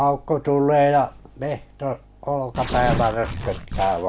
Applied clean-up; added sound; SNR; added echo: none; Tearing; 9 dB; none.